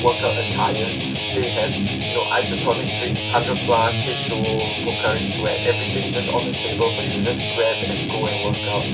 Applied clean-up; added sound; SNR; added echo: none; Guitar; -3 dB; reverberation time 0.1 s.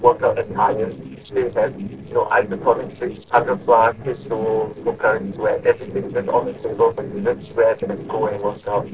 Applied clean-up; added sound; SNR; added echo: neural separator model SepFormer DNS4.